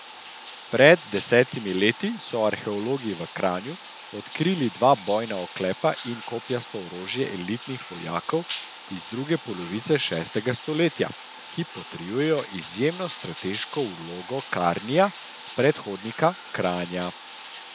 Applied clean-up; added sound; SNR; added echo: none; Bathtub (filling or washing); 9 dB; none.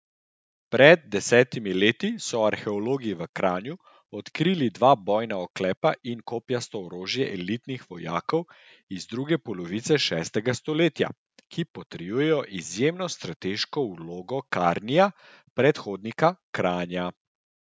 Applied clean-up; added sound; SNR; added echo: none; none; none; none.